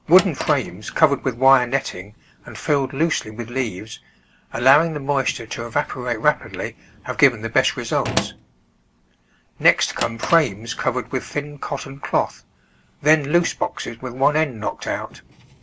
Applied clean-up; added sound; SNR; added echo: none; Drawer open or close; 15 dB; none.